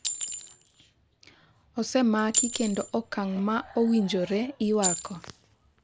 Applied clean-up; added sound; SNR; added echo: none; Chink, clink; 7 dB; none.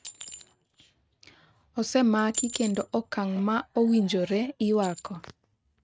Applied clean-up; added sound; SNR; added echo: neural mask model RNNoise.